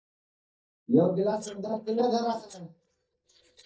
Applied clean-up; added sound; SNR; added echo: neural mask model DeepFilterNet 3.